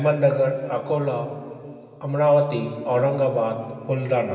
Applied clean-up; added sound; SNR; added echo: none; none; none; reverberation time 2.7 s.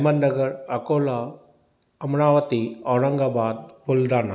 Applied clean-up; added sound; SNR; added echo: none; none; none; none.